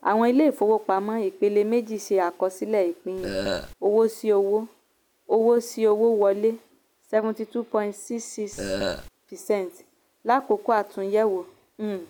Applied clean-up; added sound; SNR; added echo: none; Burping, eructation; 5 dB; none.